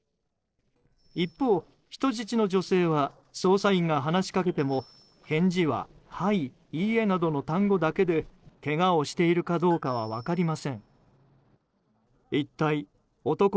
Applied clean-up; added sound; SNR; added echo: neural separator model SepFormer DNS4.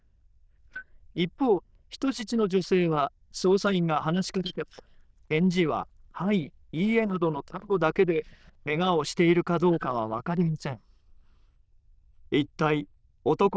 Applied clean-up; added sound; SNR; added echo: neural diffusion model UNIVERSE++.